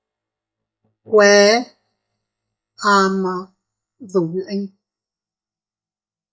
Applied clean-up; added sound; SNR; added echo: neural mask model DeepFilterNet 3.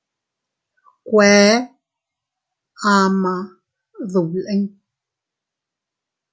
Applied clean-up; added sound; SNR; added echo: none; none; none; none.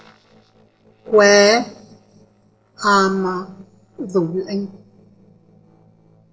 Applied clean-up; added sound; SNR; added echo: neural separator model SepFormer DNS4.